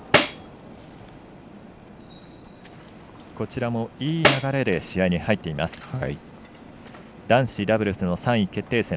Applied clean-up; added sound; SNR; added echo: none; Tambourine; 0 dB; none.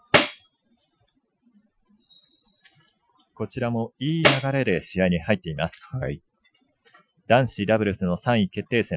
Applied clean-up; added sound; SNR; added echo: classical method Wiener filter.